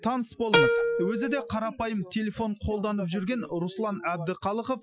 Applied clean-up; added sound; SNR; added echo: classical method Wiener filter.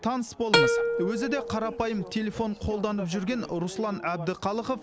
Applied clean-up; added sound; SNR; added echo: none; Plucked string instrument; 0 dB; none.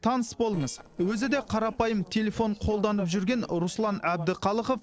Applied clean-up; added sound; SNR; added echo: neural separator model SepFormer DNS4.